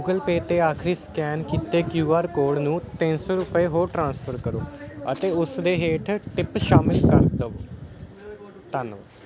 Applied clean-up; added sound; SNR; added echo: none; none; none; none.